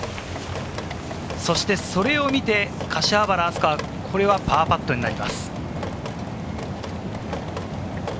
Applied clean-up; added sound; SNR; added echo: none; Drip; 13 dB; none.